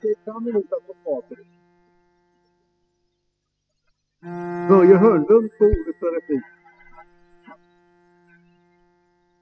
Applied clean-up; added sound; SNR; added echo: classical method spectral subtraction.